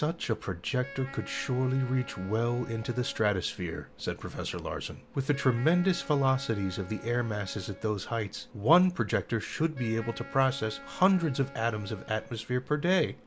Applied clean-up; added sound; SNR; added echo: none; Wind instrument, woodwind instrument; 19 dB; none.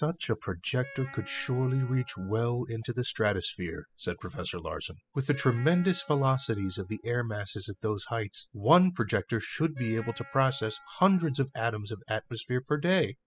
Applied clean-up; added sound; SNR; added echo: classical method spectral subtraction.